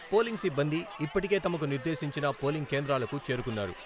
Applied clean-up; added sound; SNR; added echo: none; Crowd; 15 dB; none.